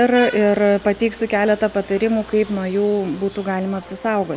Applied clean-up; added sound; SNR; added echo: none; Vehicle horn, car horn, honking; 19 dB; none.